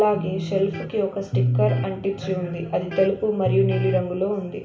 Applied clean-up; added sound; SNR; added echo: none; Electric guitar; 3 dB; reverberation time 0.6 s.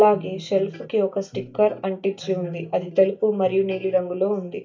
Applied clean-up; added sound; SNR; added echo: neural mask model DeepFilterNet 3.